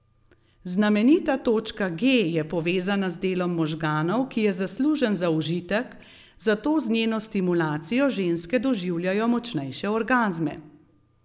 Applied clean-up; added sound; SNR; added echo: none; none; none; none.